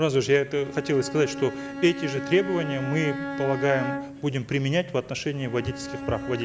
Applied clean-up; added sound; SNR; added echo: none; Bowed string instrument; 9 dB; none.